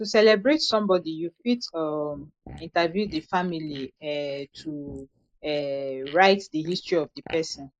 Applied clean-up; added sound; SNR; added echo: neural mask model Resemble Enhance denoiser.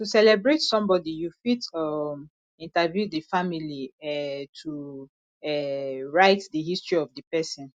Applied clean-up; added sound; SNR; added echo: none; none; none; none.